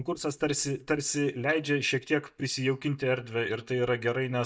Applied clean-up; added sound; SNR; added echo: neural mask model DeepFilterNet 3.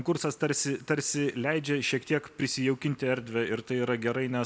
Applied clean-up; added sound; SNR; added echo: none; none; none; none.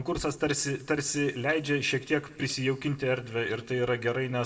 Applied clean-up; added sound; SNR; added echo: neural separator model SepFormer DNS4.